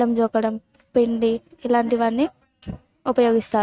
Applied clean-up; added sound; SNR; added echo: neural mask model RNNoise.